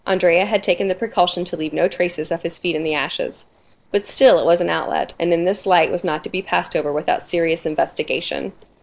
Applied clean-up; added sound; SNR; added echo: neural separator model SepFormer DNS4.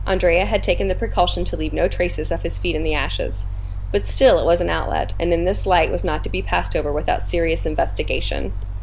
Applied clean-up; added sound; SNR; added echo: none; Mechanical fan; 3 dB; none.